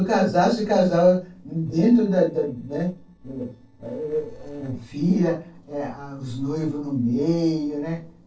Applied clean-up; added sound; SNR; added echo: neural separator model SepFormer DNS4.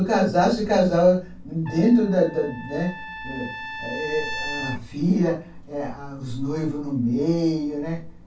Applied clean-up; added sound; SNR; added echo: none; Trumpet; 11 dB; reverberation time 0.2 s.